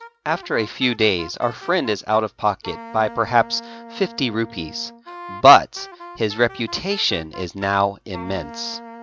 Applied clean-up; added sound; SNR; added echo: none; Wind instrument, woodwind instrument; 17 dB; none.